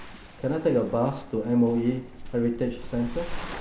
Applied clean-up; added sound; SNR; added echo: none; Waves, surf; 11 dB; none.